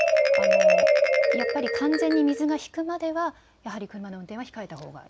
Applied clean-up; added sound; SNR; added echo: none; Marimba, xylophone; -5 dB; none.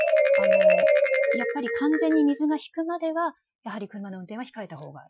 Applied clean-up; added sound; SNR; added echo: classical method Wiener filter.